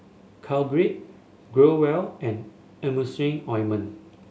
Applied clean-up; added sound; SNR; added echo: none; none; none; none.